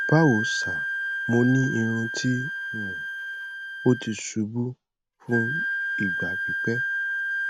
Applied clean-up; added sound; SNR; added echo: none; Wind instrument, woodwind instrument; 3 dB; none.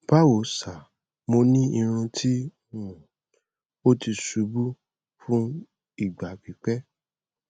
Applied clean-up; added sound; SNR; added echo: none; none; none; none.